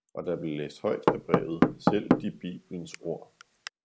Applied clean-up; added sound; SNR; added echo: none; Knock / Wood; -4 dB; none.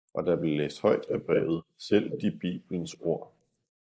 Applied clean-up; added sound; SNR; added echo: neural mask model Resemble Enhance denoiser.